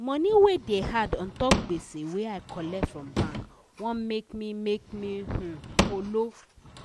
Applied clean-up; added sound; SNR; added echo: none; Drawer open or close / Wood; 6 dB; none.